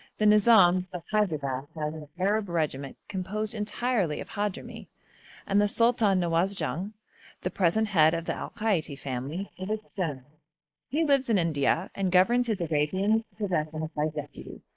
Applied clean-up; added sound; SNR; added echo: neural mask model Resemble Enhance denoiser.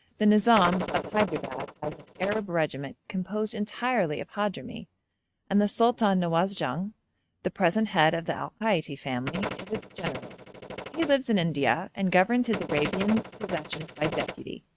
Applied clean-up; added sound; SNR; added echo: neural mask model RNNoise.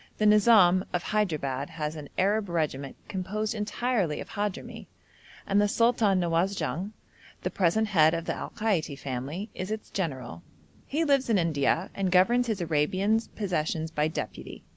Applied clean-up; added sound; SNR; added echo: none; none; none; none.